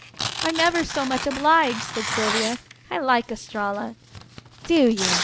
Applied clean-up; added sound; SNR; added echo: none; Tearing; 6 dB; none.